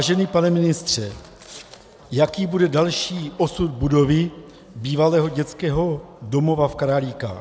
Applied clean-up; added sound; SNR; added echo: none; none; none; none.